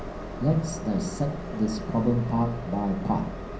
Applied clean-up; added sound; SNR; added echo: none; Train; 8 dB; reverberation time 0.6 s.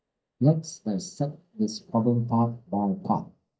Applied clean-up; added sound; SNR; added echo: neural mask model DeepFilterNet 3.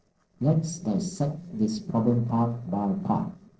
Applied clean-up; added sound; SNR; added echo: neural separator model SepFormer DNS4.